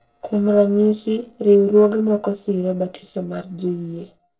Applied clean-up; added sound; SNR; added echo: neural separator model SepFormer DNS4.